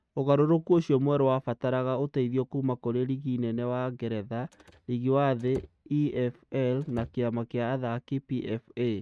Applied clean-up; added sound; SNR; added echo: neural mask model RNNoise.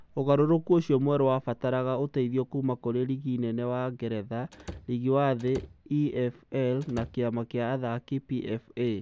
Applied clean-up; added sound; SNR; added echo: none; Slam / Wood; 17 dB; none.